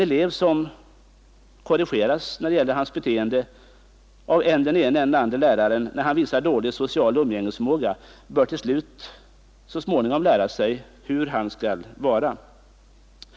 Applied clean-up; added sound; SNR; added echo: none; none; none; none.